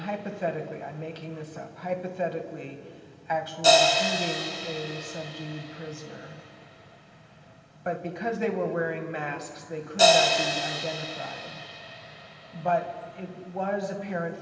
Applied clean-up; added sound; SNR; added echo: none; Crash cymbal; -3 dB; reverberation time 2.3 s.